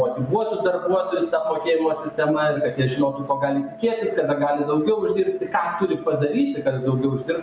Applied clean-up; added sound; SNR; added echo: none; Organ; 19 dB; none.